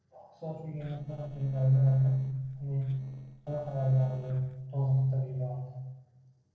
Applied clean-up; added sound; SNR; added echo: neural separator model SepFormer DNS4.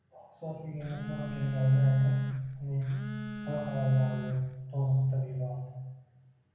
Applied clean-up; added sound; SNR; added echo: none; Telephone; 10 dB; reverberation time 1.0 s.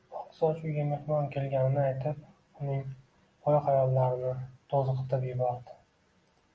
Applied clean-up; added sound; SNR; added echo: none; none; none; none.